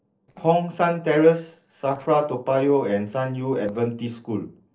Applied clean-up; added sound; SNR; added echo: neural separator model SepFormer DNS4.